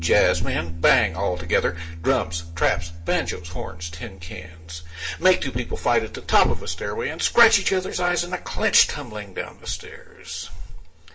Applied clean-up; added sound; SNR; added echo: none; Piano; 14 dB; reverberation time 0.3 s.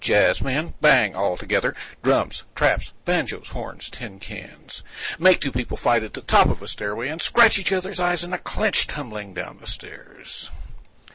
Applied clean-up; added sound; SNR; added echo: none; none; none; none.